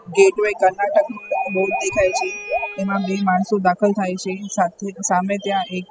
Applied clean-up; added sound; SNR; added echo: classical method spectral subtraction.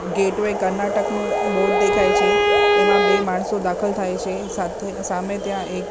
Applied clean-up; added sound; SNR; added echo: none; Bowed string instrument; 1 dB; none.